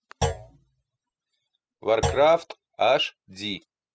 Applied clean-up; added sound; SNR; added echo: classical method spectral subtraction.